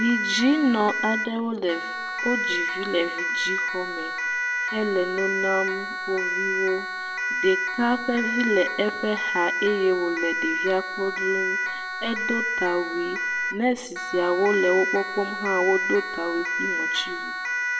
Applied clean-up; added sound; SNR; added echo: none; Siren; 2 dB; reverberation time 1.7 s.